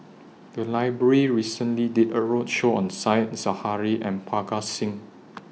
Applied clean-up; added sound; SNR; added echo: none; none; none; none.